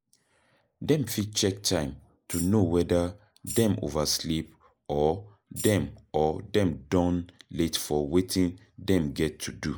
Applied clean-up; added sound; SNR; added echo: neural mask model Resemble Enhance denoiser.